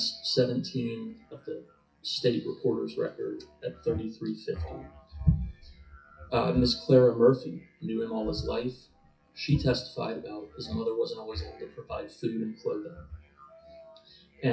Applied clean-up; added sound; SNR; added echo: classical method WPE with log-MMSE.